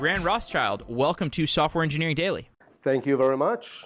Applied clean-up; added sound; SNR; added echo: none; none; none; none.